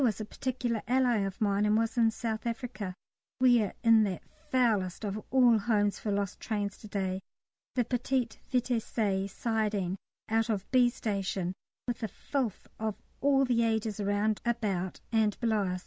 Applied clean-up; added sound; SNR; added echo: none; none; none; none.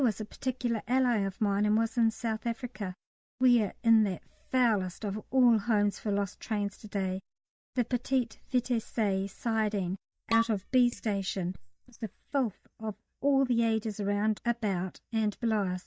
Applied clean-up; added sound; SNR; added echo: neural mask model DeepFilterNet 3.